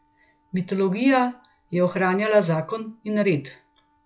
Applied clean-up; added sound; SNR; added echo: classical method log-MMSE.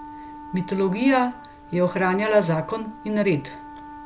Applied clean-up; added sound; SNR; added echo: none; Wind instrument, woodwind instrument; 15 dB; none.